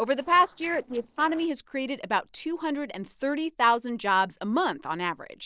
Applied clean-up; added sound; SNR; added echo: neural separator model SepFormer DNS4.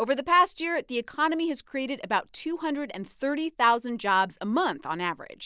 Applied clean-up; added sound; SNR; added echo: none; none; none; none.